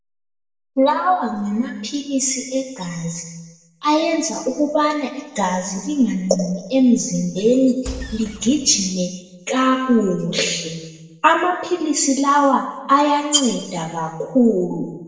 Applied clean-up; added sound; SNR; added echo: none; Engine; 13 dB; reverberation time 1.1 s.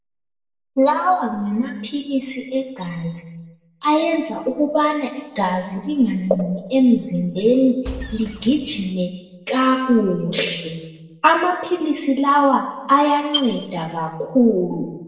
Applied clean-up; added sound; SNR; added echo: neural separator model SepFormer DNS4.